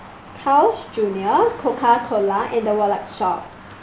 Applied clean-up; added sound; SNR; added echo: none; Traffic noise, roadway noise; 19 dB; none.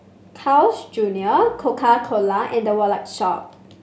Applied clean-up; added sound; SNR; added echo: none; none; none; none.